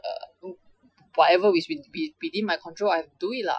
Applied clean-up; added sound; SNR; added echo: classical method Wiener filter.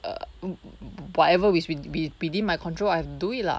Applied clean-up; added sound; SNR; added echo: none; none; none; none.